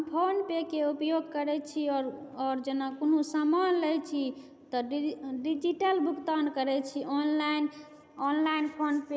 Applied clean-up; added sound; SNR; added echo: none; none; none; none.